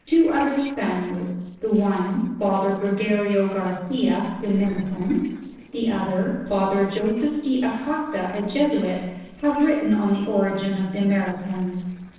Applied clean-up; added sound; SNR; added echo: neural separator model SepFormer DNS4.